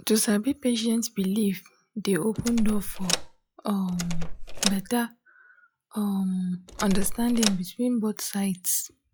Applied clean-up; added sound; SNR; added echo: classical method log-MMSE.